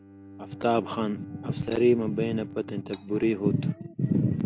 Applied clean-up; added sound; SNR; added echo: none; Bowed string instrument + Cutlery, silverware; 17 dB; none.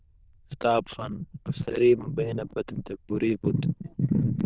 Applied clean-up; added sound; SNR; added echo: neural diffusion model UNIVERSE++.